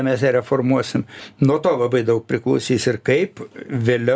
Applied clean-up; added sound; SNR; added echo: none; none; none; none.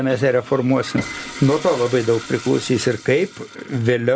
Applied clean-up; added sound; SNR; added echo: none; Toilet flush + Piano; 16 dB; none.